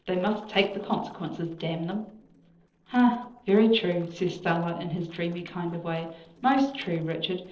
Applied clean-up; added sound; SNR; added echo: neural separator model SepFormer DNS4.